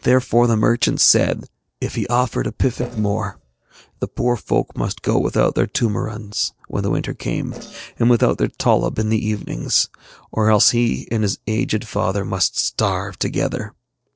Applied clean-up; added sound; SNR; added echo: neural separator model SepFormer DNS4.